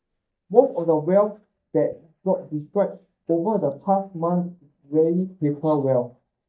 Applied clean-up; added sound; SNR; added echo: neural mask model DeepFilterNet 3.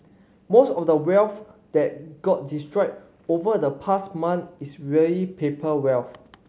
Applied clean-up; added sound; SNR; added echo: none; none; none; none.